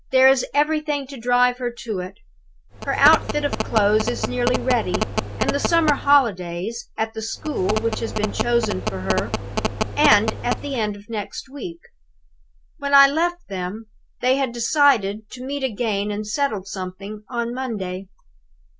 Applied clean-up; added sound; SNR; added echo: none; Telephone; 3 dB; none.